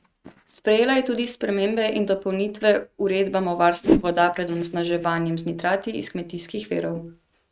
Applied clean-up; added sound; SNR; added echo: neural mask model RNNoise.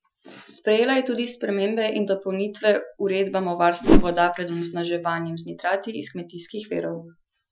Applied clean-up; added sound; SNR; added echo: classical method Wiener filter.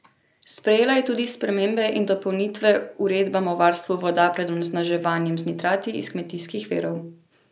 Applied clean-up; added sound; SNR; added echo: none; none; none; none.